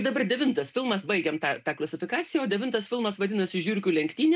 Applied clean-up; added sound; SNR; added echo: none; none; none; none.